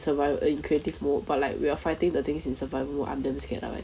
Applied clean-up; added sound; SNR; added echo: none; none; none; none.